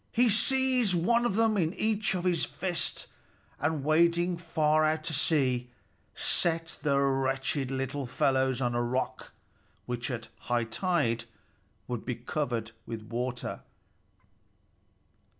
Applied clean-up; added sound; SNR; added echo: none; none; none; none.